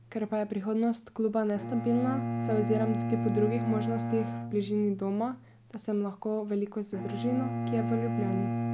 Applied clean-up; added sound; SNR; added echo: none; Bowed string instrument; 3 dB; none.